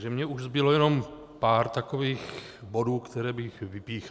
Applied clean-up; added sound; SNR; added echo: none; none; none; none.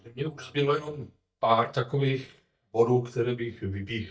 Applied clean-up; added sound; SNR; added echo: neural mask model DeepFilterNet 3.